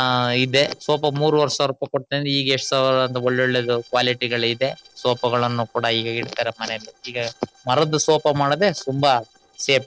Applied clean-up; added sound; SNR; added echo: neural separator model SepFormer DNS4.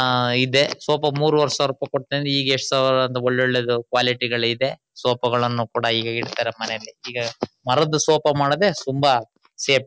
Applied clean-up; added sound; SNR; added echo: none; none; none; none.